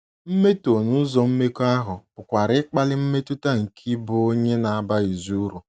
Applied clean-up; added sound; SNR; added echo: none; none; none; none.